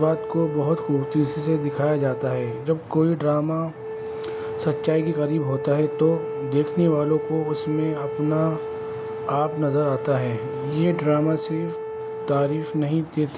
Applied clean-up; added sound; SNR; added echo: none; Wind instrument, woodwind instrument; 7 dB; none.